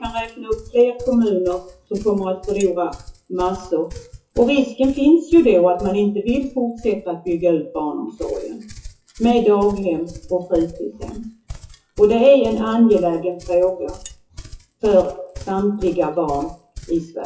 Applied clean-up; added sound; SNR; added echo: classical method WPE with log-MMSE.